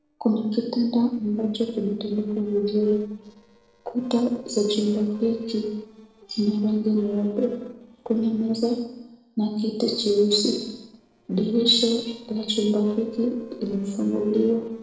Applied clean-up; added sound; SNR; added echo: neural separator model SepFormer DNS4.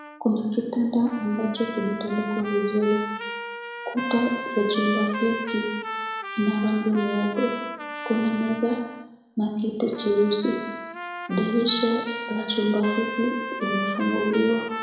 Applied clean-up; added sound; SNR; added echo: none; Trumpet; 8 dB; reverberation time 1.0 s.